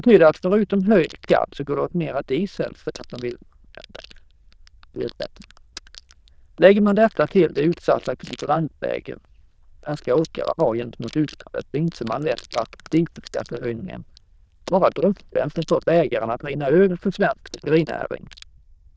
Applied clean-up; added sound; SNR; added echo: neural diffusion model UNIVERSE++.